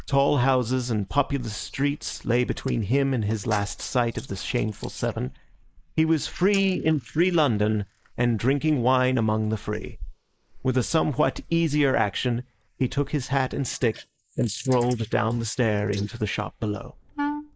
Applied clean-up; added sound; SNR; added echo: neural mask model Resemble Enhance denoiser.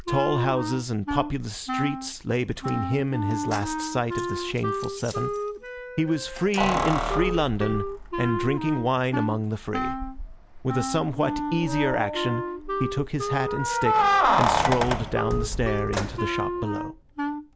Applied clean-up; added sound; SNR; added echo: none; Keys jangling + Wind instrument, woodwind instrument; 1 dB; none.